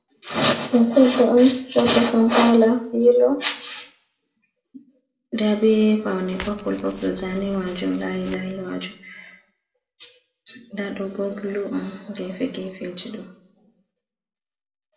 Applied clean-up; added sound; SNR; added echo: none; Crackle; 19 dB; reverberation time 0.5 s.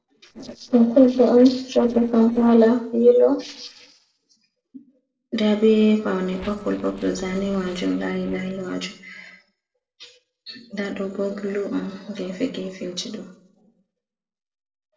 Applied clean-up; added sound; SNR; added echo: neural separator model SepFormer DNS4.